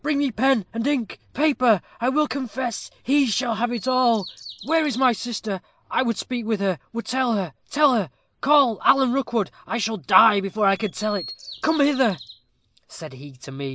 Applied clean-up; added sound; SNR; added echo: none; Bird vocalization, bird call, bird song; 17 dB; none.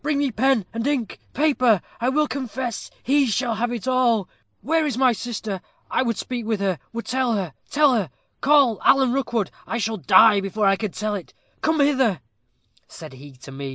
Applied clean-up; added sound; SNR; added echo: none; none; none; none.